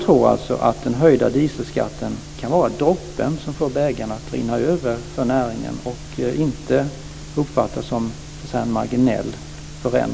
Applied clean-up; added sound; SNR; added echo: none; none; none; none.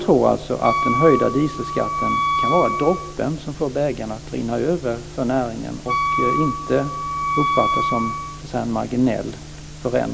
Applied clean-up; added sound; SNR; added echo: none; Wind instrument, woodwind instrument; 1 dB; none.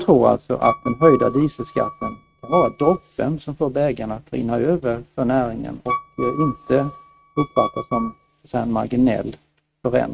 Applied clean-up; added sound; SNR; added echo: neural mask model RNNoise.